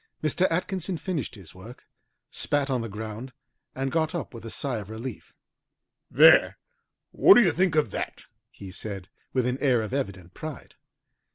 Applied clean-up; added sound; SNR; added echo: none; none; none; none.